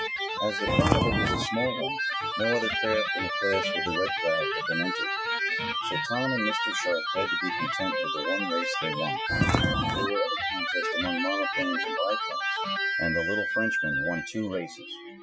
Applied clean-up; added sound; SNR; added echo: classical method Wiener filter.